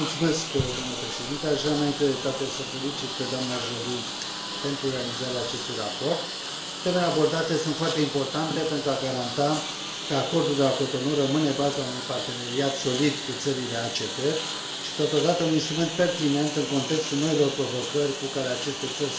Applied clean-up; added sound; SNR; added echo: none; Engine; 6 dB; reverberation time 1.2 s.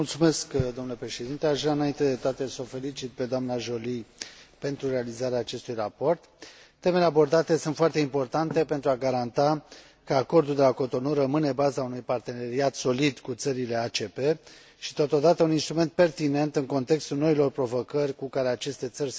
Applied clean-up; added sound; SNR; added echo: none; none; none; none.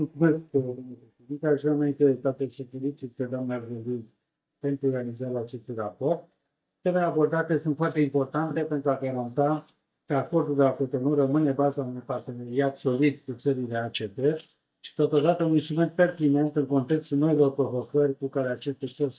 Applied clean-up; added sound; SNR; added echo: neural mask model DeepFilterNet 3.